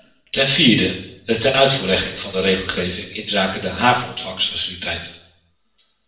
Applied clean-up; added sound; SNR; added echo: none; none; none; reverberation time 0.7 s.